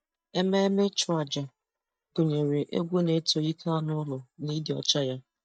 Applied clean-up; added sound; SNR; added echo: neural mask model DeepFilterNet 3.